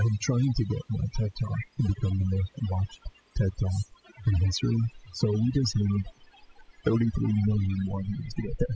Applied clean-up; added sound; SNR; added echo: classical method spectral subtraction.